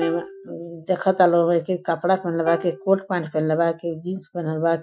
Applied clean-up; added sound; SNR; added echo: classical method Wiener filter.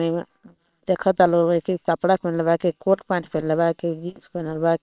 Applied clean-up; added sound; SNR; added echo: neural separator model SepFormer WHAM!.